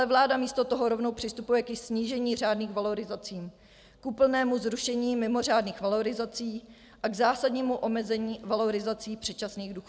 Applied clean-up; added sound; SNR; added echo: none; none; none; none.